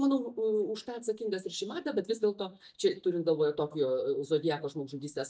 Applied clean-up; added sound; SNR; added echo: neural mask model DeepFilterNet 3.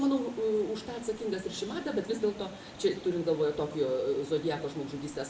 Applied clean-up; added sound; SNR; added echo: none; Water; 16 dB; reverberation time 0.5 s.